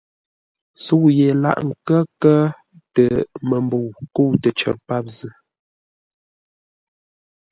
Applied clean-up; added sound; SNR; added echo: none; none; none; none.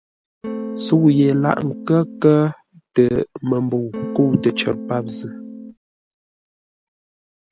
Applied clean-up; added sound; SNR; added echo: none; Electric guitar / Strum; 9 dB; none.